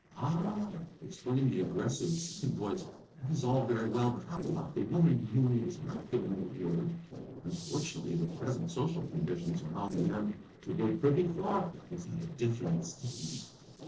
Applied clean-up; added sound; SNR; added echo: neural separator model SepFormer DNS4.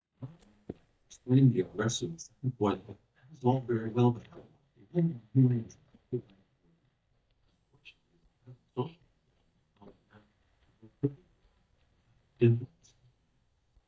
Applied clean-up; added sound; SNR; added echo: neural mask model DeepFilterNet 3.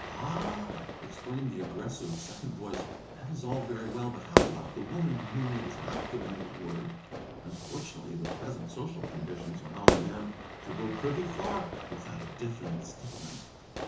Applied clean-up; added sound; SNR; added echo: none; Fire / Fireworks; -2 dB; reverberation time 0.7 s.